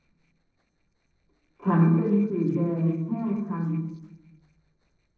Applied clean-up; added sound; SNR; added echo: neural separator model SepFormer DNS4.